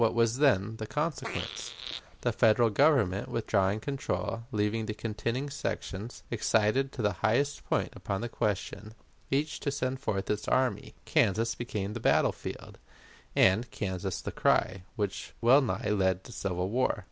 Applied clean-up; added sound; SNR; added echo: none; Fart; 12 dB; none.